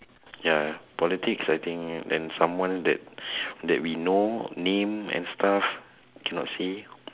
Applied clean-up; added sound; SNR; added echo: none; none; none; none.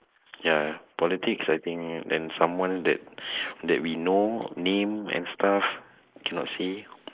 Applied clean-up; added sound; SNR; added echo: neural mask model Resemble Enhance denoiser.